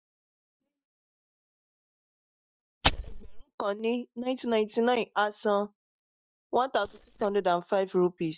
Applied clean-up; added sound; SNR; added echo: neural mask model DeepFilterNet 3.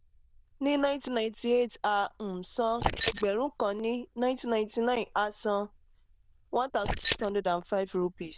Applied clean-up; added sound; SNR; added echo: neural diffusion model UNIVERSE++.